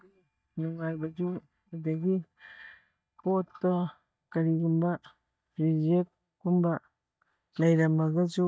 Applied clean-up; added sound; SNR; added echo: neural mask model DeepFilterNet 3.